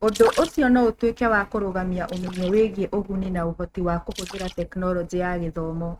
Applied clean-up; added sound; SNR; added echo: neural mask model RNNoise.